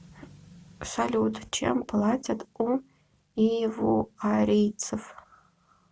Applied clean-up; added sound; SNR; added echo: none; none; none; none.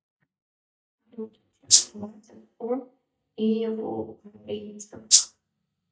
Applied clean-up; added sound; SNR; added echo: neural mask model DeepFilterNet 3.